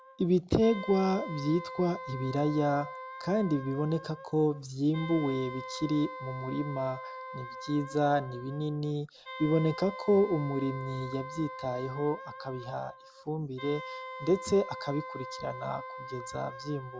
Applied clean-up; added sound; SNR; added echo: none; Wind instrument, woodwind instrument; 12 dB; none.